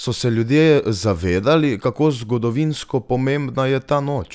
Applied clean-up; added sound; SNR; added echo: none; none; none; none.